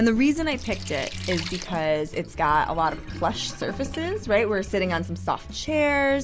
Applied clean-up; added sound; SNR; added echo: none; Sink (filling or washing); 14 dB; none.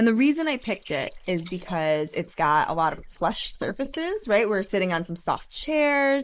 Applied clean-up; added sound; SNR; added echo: neural mask model Resemble Enhance denoiser.